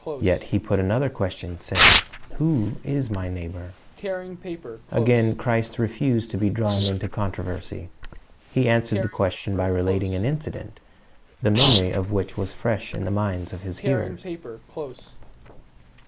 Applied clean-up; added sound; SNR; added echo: neural mask model Resemble Enhance denoiser.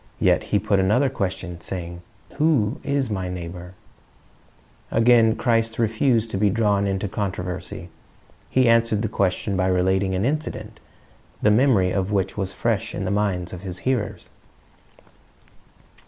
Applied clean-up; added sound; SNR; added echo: none; none; none; none.